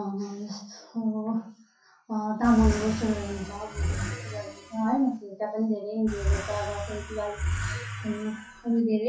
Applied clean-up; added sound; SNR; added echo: classical method WPE with log-MMSE.